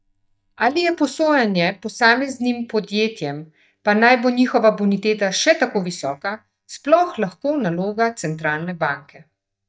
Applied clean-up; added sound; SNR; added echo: neural mask model DeepFilterNet 3.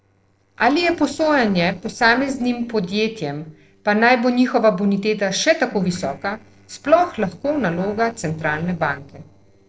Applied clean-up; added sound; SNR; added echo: neural separator model SepFormer DNS4.